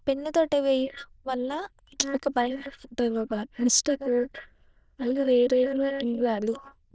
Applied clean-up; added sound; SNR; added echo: neural diffusion model UNIVERSE++.